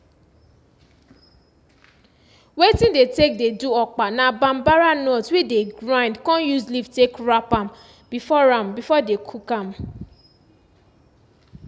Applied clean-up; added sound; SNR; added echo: none; none; none; none.